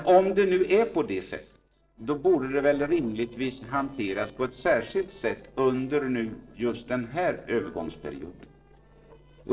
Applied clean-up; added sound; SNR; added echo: neural separator model SepFormer DNS4.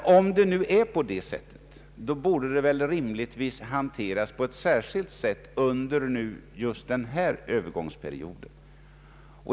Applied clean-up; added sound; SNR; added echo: none; none; none; none.